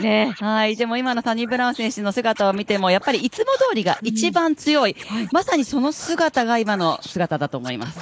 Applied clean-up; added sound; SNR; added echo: neural mask model Resemble Enhance denoiser.